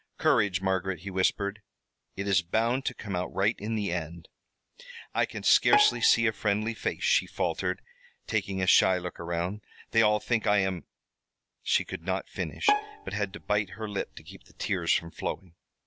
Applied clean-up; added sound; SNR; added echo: none; Bowed string instrument; 5 dB; none.